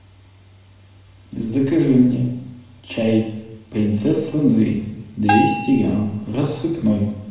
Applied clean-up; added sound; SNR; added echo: none; Bell; 5 dB; reverberation time 1.0 s.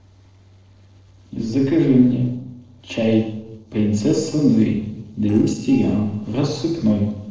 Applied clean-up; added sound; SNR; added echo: neural separator model SepFormer DNS4.